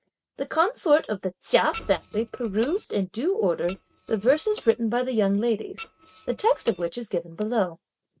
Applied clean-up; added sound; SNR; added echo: neural mask model RNNoise.